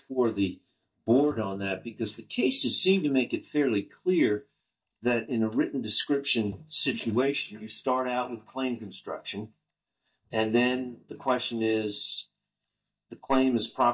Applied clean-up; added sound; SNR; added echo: neural mask model DeepFilterNet 3.